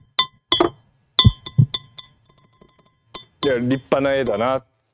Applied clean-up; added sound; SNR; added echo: neural mask model RNNoise.